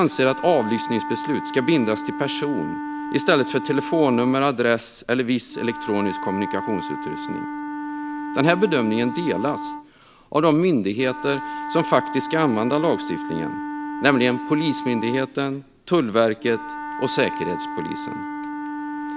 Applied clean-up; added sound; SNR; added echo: none; Wind instrument, woodwind instrument; 8 dB; none.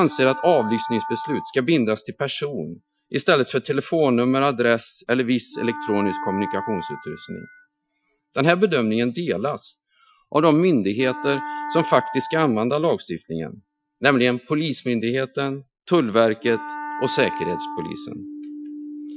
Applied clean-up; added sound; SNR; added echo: classical method Wiener filter.